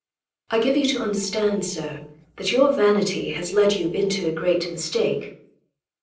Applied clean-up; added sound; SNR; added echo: neural separator model SepFormer DNS4.